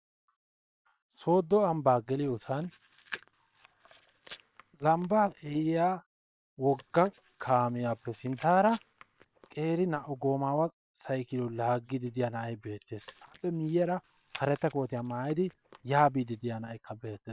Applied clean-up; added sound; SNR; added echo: neural separator model SepFormer WHAM!.